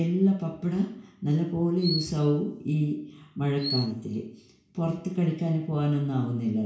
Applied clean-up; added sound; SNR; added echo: none; Chirp, tweet; 11 dB; reverberation time 0.6 s.